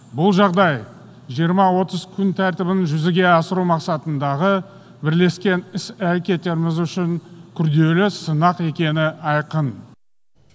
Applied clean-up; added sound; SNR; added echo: none; none; none; none.